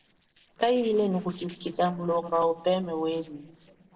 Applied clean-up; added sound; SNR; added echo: neural separator model SepFormer DNS4.